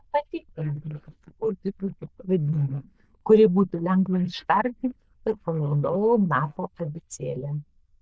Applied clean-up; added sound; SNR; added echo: neural diffusion model UNIVERSE++.